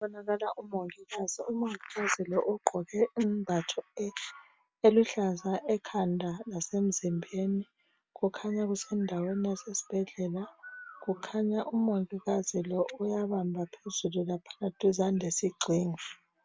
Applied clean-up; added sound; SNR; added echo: none; none; none; none.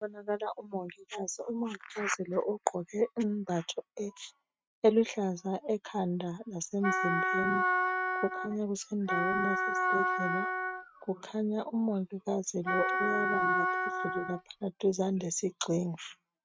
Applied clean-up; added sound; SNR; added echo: neural mask model RNNoise.